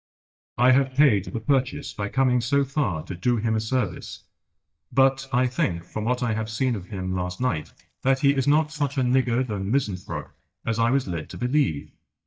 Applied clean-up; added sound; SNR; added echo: neural mask model DeepFilterNet 3.